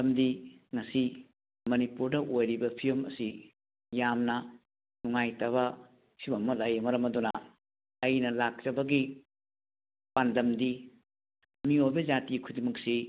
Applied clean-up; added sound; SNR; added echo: none; none; none; none.